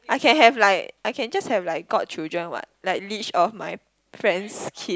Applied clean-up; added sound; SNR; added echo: none; none; none; none.